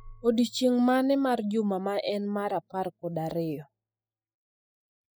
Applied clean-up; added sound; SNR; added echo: classical method spectral subtraction.